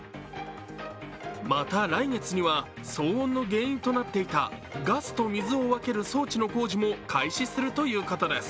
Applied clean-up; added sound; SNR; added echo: none; none; none; none.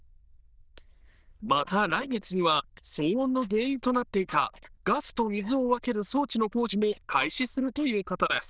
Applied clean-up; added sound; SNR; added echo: neural diffusion model UNIVERSE++.